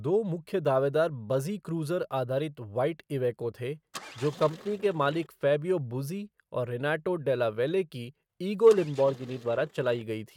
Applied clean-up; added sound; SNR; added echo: neural mask model RNNoise.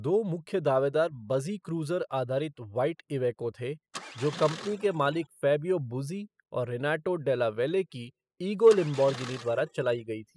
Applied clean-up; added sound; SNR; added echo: classical method spectral subtraction.